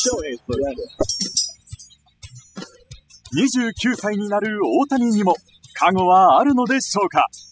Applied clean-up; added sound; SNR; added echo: classical method spectral subtraction.